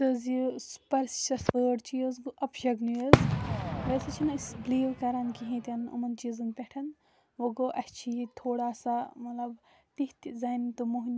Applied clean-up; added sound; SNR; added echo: none; Fireworks; -2 dB; none.